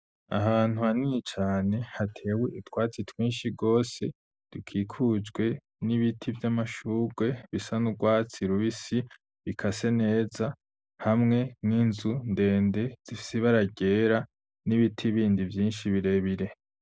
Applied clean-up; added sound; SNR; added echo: neural mask model DeepFilterNet 3.